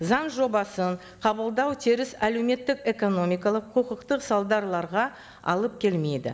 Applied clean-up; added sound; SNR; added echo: none; none; none; none.